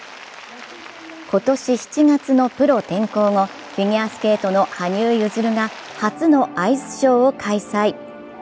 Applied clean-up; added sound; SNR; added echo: none; none; none; none.